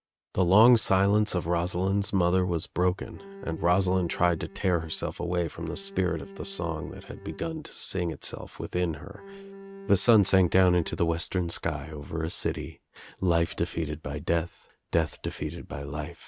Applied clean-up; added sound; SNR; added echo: neural mask model RNNoise.